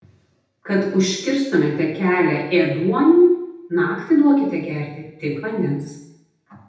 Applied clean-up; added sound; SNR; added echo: none; none; none; reverberation time 0.8 s.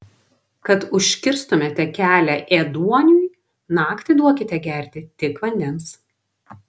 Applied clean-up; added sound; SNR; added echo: none; none; none; none.